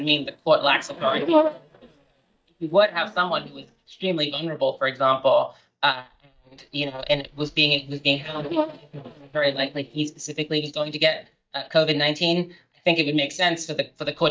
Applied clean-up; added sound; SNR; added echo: neural mask model DeepFilterNet 3.